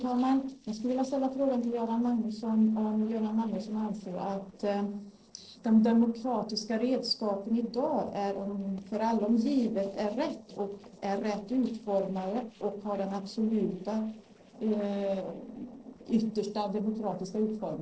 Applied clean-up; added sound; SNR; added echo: neural separator model SepFormer DNS4.